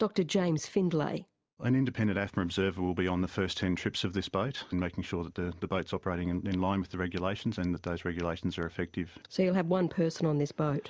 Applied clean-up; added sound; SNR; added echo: none; none; none; none.